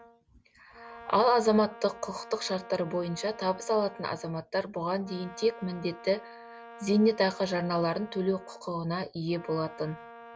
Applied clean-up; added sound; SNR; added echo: none; Brass instrument; 18 dB; none.